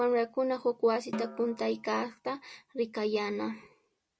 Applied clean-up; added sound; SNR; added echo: none; Snare drum; 14 dB; none.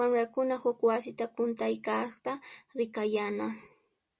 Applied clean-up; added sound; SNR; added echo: none; none; none; none.